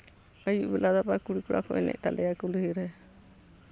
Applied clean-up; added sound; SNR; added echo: none; none; none; none.